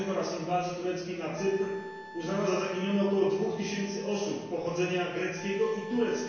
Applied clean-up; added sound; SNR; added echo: none; Wind instrument, woodwind instrument; 18 dB; reverberation time 1.0 s.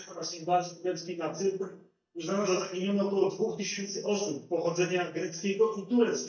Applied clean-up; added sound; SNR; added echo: neural mask model DeepFilterNet 3.